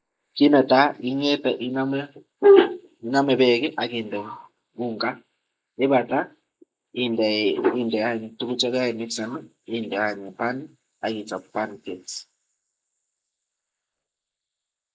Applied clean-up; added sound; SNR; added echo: neural mask model Resemble Enhance denoiser.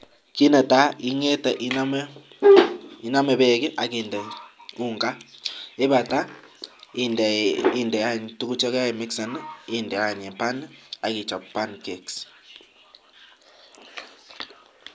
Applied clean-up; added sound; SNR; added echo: none; none; none; none.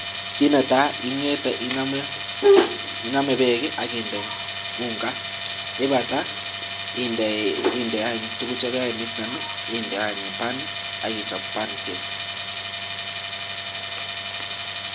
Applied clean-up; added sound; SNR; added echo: none; Tools; 2 dB; none.